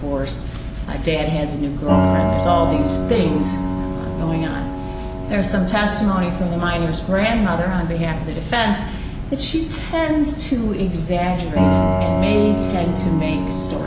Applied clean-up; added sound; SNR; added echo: none; Piano; 4 dB; none.